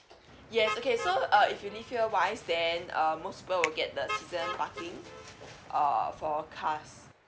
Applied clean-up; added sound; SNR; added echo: none; Finger snapping + Motor vehicle (road); 11 dB; none.